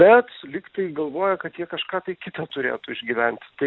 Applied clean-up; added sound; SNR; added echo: none; none; none; none.